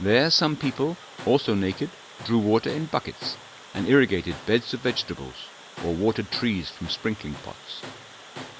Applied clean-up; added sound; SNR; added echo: none; Water + Tools; 16 dB; none.